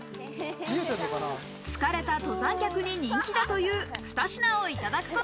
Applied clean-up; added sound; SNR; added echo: none; none; none; none.